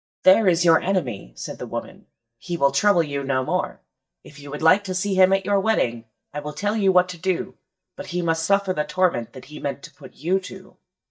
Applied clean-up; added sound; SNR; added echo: neural mask model DeepFilterNet 3.